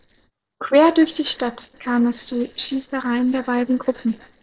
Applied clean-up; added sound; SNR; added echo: neural separator model SepFormer DNS4.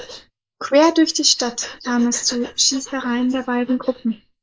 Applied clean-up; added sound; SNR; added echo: neural mask model Resemble Enhance denoiser.